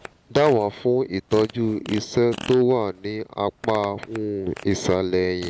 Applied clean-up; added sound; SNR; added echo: none; Fart; 18 dB; none.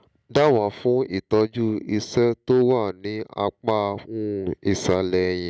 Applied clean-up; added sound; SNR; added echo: none; none; none; none.